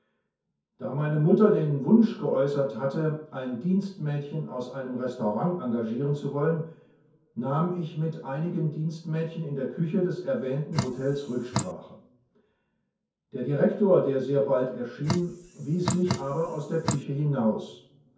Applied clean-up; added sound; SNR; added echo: none; Drip; 6 dB; reverberation time 0.6 s.